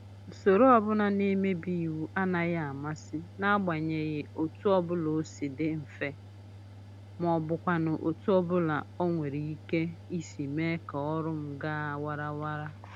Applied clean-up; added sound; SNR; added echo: none; Mechanical fan; 17 dB; none.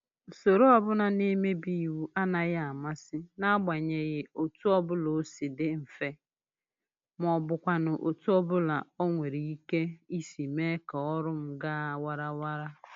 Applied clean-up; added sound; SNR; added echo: none; none; none; none.